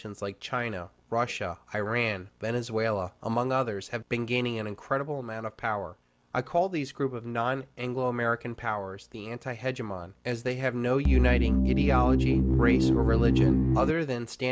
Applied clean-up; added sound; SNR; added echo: none; none; none; none.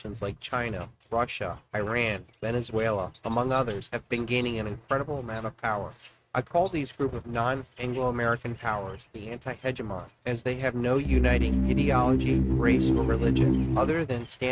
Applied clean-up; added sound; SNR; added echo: neural mask model RNNoise.